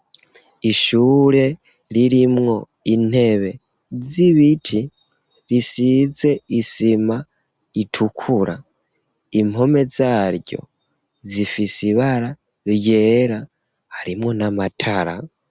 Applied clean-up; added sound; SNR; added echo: none; none; none; none.